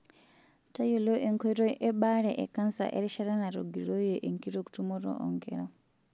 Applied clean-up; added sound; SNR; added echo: none; none; none; none.